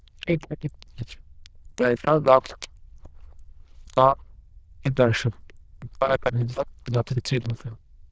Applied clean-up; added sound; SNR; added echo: neural diffusion model UNIVERSE++.